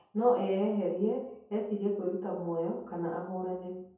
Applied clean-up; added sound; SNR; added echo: none; none; none; reverberation time 0.7 s.